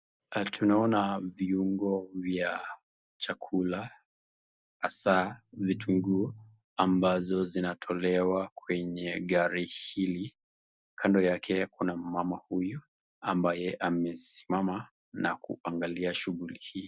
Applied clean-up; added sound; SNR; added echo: none; none; none; none.